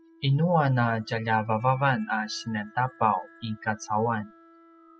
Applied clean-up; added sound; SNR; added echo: classical method spectral subtraction.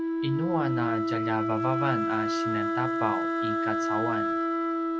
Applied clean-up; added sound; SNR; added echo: none; Wind instrument, woodwind instrument; -5 dB; none.